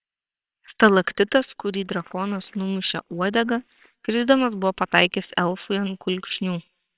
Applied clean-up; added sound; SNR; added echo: neural separator model SepFormer WHAMR!.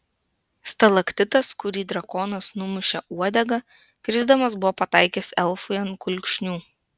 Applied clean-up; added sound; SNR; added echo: none; none; none; none.